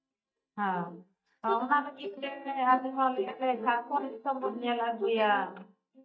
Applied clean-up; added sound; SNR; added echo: neural mask model DeepFilterNet 3.